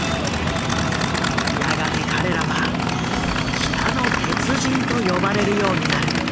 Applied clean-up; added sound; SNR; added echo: none; Idling / Aircraft; -3 dB; none.